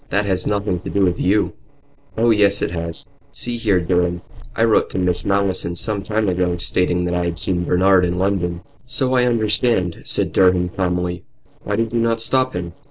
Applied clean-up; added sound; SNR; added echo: neural separator model SepFormer DNS4.